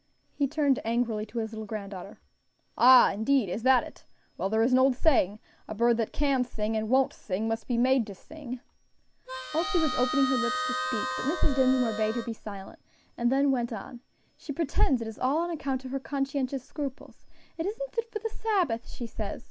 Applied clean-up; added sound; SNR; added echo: none; Harmonica; 6 dB; none.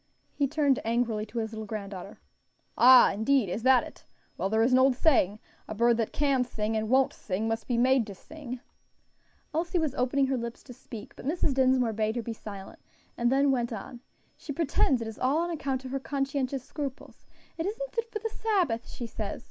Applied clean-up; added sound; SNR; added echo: none; none; none; none.